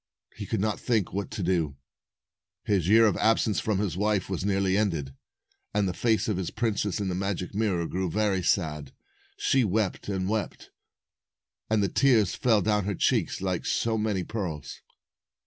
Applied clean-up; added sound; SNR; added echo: none; none; none; none.